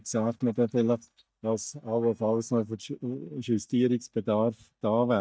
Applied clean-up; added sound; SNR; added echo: neural mask model DeepFilterNet 3.